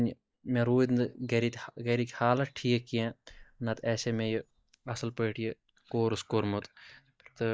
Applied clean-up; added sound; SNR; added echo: neural mask model DeepFilterNet 3.